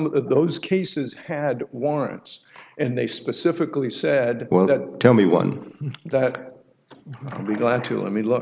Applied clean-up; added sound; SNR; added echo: none; none; none; none.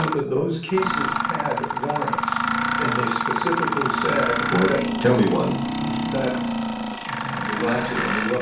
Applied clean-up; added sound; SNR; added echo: none; Mechanisms; 0 dB; reverberation time 0.4 s.